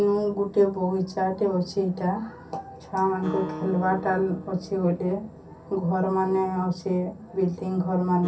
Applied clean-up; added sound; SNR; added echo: none; Acoustic guitar; 18 dB; reverberation time 0.3 s.